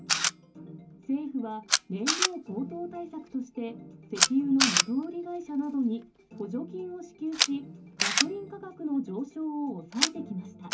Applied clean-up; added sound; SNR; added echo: none; Camera; -1 dB; reverberation time 0.3 s.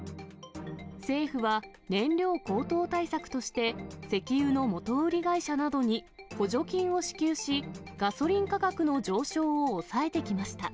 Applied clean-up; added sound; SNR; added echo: none; none; none; none.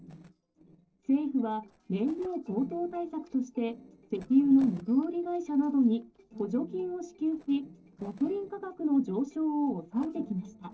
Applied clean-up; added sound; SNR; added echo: neural separator model SepFormer DNS4.